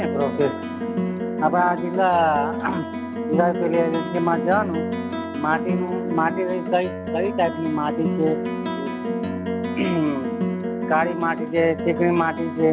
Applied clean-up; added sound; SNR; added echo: none; Plucked string instrument; 3 dB; none.